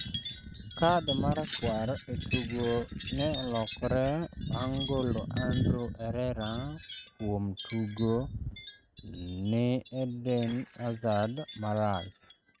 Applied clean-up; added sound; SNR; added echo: neural mask model RNNoise.